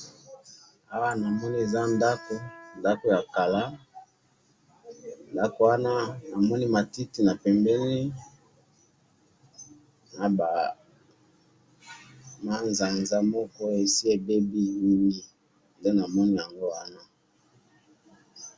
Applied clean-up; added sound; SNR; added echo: none; Wind instrument, woodwind instrument; 19 dB; none.